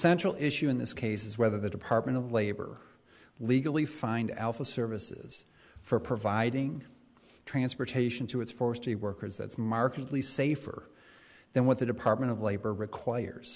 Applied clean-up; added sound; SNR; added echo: none; none; none; none.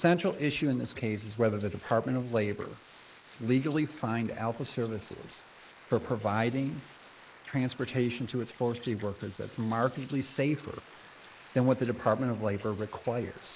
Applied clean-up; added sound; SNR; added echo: neural mask model Resemble Enhance denoiser.